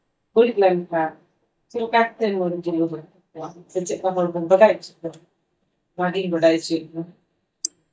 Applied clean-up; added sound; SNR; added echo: neural mask model DeepFilterNet 3.